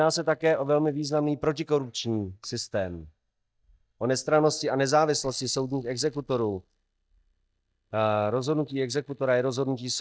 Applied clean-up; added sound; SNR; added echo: neural mask model DeepFilterNet 3.